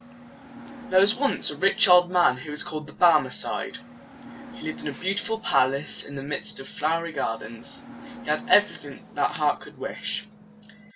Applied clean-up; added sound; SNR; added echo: none; Hiss / Bus / Engine; 18 dB; none.